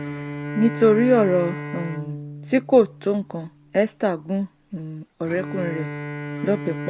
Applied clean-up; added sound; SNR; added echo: none; Bowed string instrument; 10 dB; none.